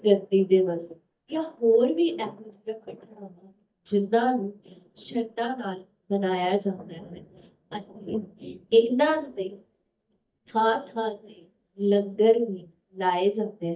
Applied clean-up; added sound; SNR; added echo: neural mask model DeepFilterNet 3.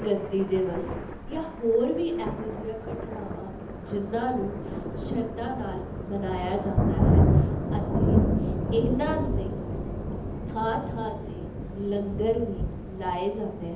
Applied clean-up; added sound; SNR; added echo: none; Thunder; -2 dB; reverberation time 0.8 s.